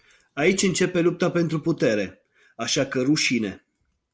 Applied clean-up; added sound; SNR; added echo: none; none; none; none.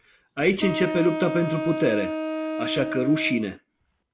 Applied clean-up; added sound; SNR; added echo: none; Wind instrument, woodwind instrument; 5 dB; none.